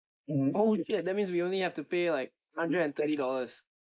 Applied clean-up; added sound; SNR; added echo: neural mask model Resemble Enhance denoiser.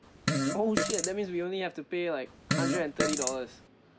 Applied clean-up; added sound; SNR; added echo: none; Fart; -2 dB; none.